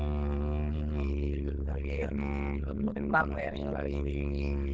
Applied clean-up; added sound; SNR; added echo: neural diffusion model UNIVERSE++.